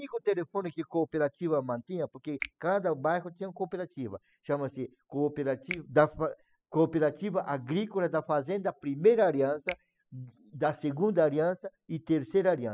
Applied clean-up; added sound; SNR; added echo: classical method spectral subtraction.